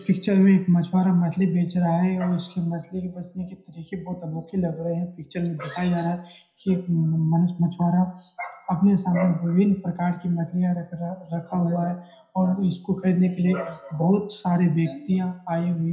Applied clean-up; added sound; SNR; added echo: none; none; none; reverberation time 0.5 s.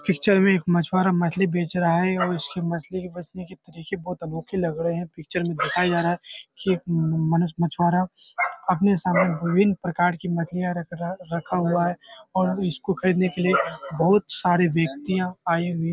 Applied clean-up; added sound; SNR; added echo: none; none; none; none.